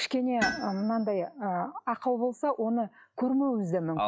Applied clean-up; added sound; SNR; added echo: classical method log-MMSE.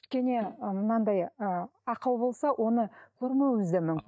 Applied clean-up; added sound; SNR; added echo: neural mask model DeepFilterNet 3.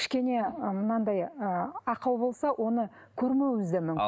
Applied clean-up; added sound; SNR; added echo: neural mask model Resemble Enhance denoiser.